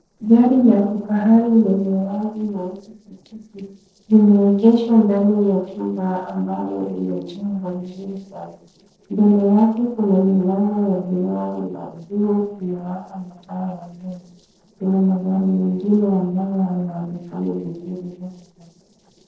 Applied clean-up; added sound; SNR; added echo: neural separator model SepFormer DNS4.